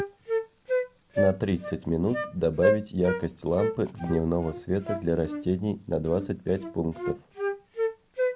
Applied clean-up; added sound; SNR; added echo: none; Wind instrument, woodwind instrument; 3 dB; none.